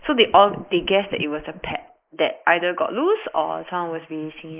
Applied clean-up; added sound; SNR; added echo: neural mask model Resemble Enhance denoiser.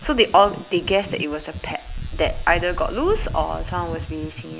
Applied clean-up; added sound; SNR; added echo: none; Wind; 8 dB; none.